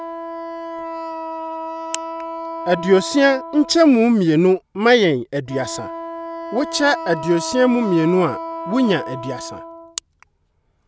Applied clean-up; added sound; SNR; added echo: none; Wind instrument, woodwind instrument; 11 dB; none.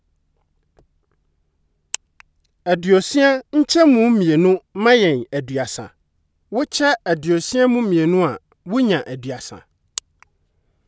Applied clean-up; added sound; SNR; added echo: none; none; none; none.